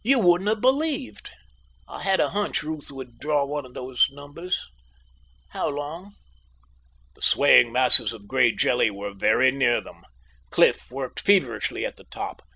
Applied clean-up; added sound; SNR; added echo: none; none; none; none.